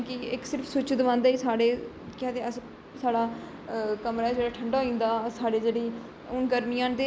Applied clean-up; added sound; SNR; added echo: none; none; none; none.